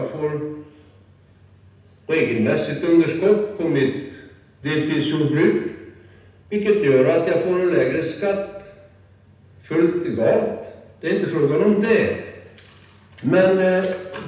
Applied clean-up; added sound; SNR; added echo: none; none; none; reverberation time 0.9 s.